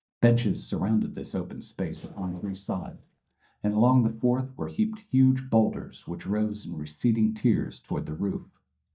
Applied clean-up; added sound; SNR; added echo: neural mask model DeepFilterNet 3.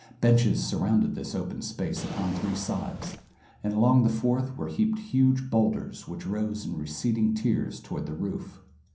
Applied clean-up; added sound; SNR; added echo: none; Drawer open or close; 14 dB; reverberation time 0.6 s.